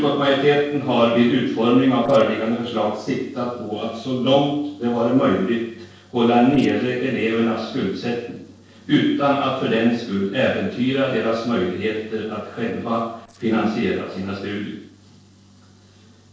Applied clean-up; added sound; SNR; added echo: neural separator model SepFormer DNS4.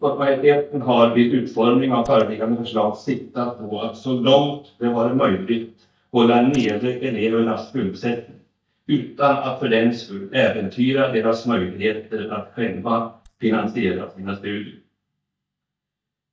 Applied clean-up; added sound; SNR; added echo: neural mask model DeepFilterNet 3.